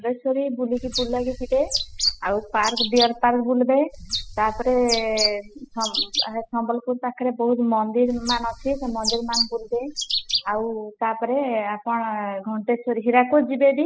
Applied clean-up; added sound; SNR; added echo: classical method spectral subtraction.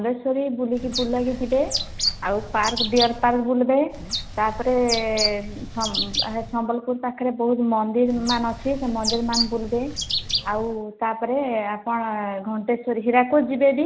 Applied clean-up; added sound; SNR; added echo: none; Bird; 6 dB; none.